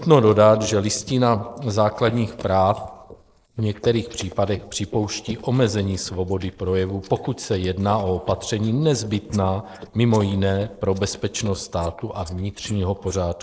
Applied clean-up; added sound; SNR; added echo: neural mask model Resemble Enhance denoiser.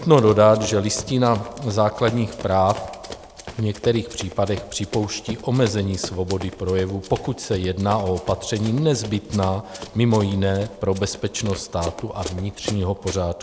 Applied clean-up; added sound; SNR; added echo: none; Run; 16 dB; none.